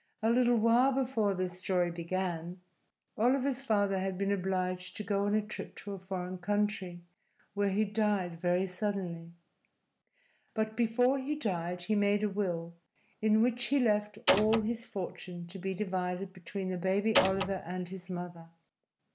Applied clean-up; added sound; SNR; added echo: none; Door; -3 dB; none.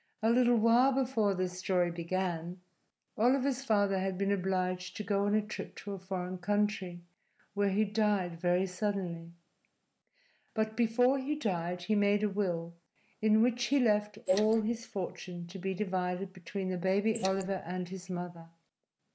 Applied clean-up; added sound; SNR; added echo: neural mask model Resemble Enhance denoiser.